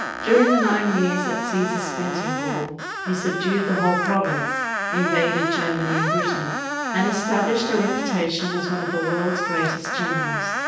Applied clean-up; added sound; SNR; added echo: none; Screech; 2 dB; reverberation time 0.9 s.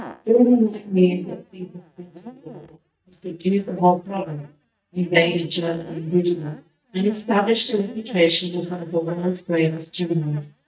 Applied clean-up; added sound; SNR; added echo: neural mask model DeepFilterNet 3.